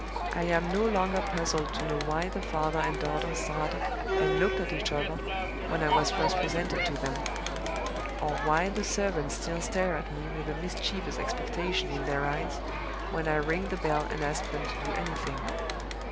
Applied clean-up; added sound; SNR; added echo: none; Crowd; 2 dB; none.